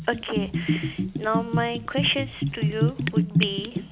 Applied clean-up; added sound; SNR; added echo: none; Bathtub (filling or washing) / Gurgling; -3 dB; none.